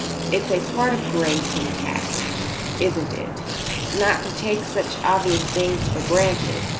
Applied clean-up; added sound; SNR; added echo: none; Traffic noise, roadway noise / Vehicle horn, car horn, honking + Tearing; 2 dB; none.